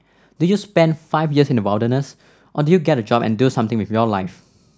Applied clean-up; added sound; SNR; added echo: none; none; none; none.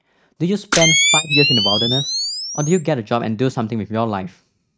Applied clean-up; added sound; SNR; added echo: neural mask model RNNoise.